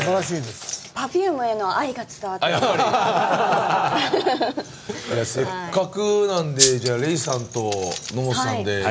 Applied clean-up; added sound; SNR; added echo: none; Rattle (instrument); -3 dB; none.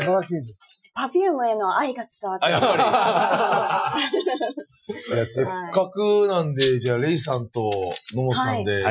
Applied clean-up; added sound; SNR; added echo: classical method Wiener filter.